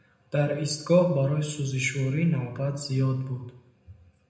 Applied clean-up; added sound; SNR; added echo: none; none; none; reverberation time 0.8 s.